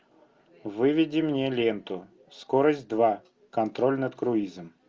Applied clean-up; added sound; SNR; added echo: none; none; none; none.